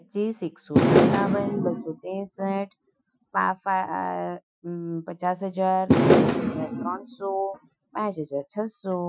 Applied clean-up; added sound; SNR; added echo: classical method Wiener filter.